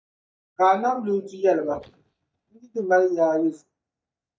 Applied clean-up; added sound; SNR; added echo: neural mask model DeepFilterNet 3.